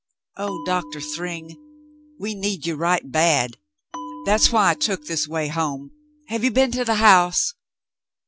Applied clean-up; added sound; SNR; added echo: none; Bell; 17 dB; none.